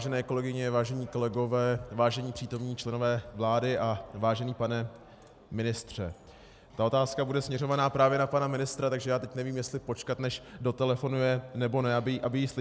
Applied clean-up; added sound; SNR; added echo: none; none; none; none.